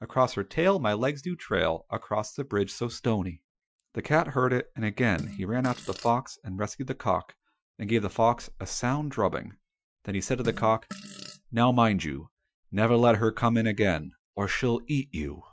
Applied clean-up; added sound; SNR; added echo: classical method Wiener filter.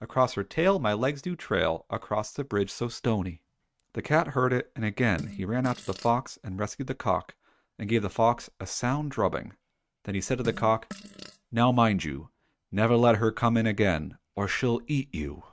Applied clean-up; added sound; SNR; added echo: neural mask model RNNoise.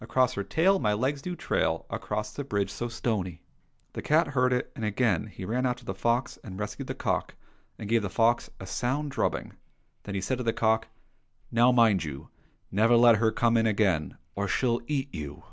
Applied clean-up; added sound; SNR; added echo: none; none; none; none.